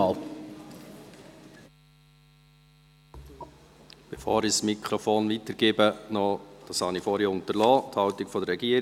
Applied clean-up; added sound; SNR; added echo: none; none; none; none.